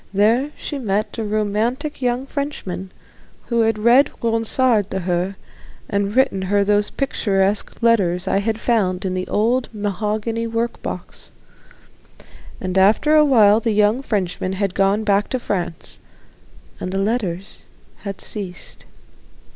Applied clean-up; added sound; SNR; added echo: none; none; none; none.